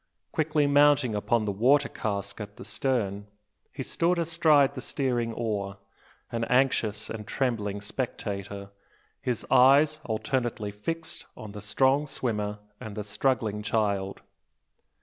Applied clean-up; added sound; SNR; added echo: none; none; none; none.